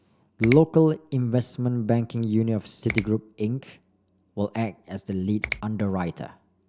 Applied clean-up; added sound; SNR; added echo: none; Finger snapping; 11 dB; none.